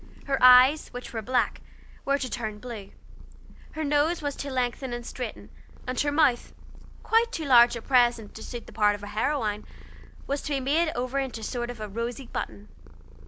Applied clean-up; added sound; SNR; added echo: none; Purr; 13 dB; none.